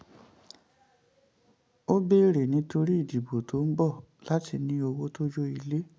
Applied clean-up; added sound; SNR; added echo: none; none; none; none.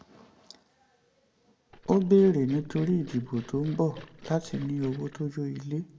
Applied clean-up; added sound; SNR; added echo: none; Liquid; 20 dB; reverberation time 1.4 s.